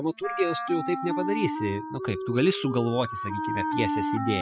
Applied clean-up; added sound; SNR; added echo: classical method spectral subtraction.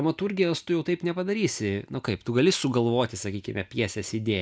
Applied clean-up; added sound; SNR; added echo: none; none; none; none.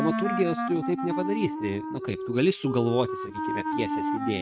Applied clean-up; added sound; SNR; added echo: neural mask model RNNoise.